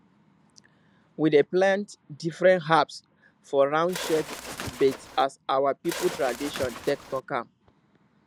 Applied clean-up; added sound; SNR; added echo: none; Bird; 10 dB; none.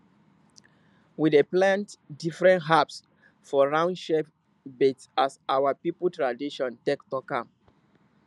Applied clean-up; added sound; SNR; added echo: none; none; none; none.